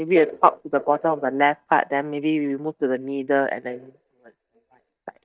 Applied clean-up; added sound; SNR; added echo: neural mask model DeepFilterNet 3.